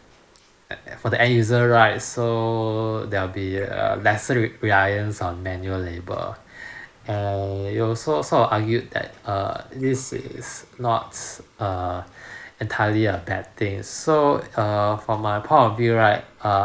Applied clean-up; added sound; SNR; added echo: neural mask model Resemble Enhance denoiser.